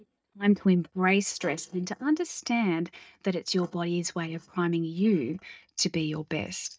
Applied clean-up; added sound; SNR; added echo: neural mask model DeepFilterNet 3.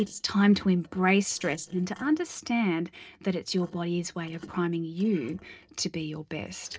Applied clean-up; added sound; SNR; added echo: neural separator model SepFormer DNS4.